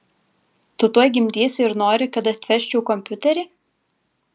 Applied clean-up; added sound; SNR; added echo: none; none; none; none.